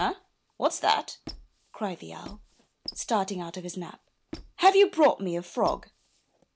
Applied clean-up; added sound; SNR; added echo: none; Squeak; 20 dB; none.